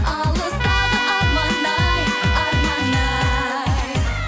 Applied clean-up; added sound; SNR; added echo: none; Trumpet; 4 dB; none.